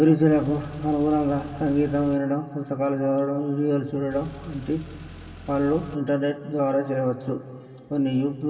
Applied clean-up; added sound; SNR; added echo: none; Car; 17 dB; reverberation time 2.2 s.